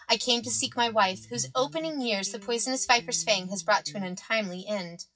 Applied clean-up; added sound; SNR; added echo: classical method WPE with log-MMSE.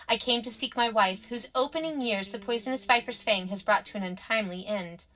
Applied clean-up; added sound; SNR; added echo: neural separator model SepFormer DNS4.